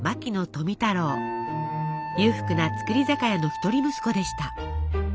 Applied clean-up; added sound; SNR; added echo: none; Wind instrument, woodwind instrument; 9 dB; none.